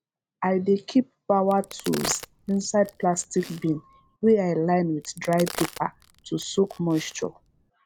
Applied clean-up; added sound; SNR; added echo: none; Crack; 15 dB; none.